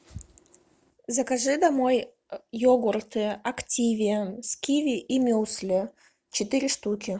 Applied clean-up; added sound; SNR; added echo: none; none; none; none.